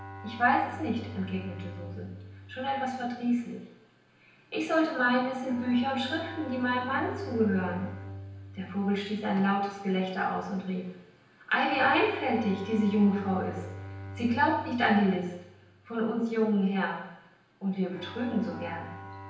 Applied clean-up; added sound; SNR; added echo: none; Bowed string instrument; 15 dB; reverberation time 0.9 s.